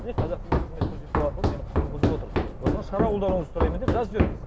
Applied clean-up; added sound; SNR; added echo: none; Run; -3 dB; none.